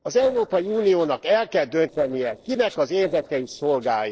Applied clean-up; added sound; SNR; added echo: neural separator model SepFormer DNS4.